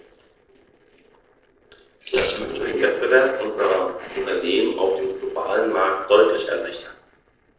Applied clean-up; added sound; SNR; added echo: neural separator model SepFormer DNS4.